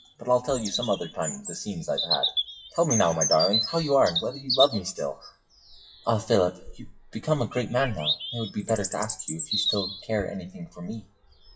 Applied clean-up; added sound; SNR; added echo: classical method WPE with log-MMSE.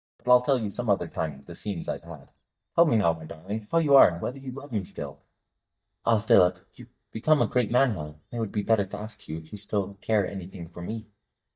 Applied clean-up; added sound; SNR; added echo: neural mask model DeepFilterNet 3.